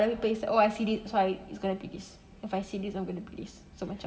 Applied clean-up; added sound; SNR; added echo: none; none; none; reverberation time 2.9 s.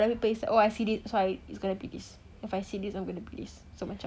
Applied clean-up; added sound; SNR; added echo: none; none; none; none.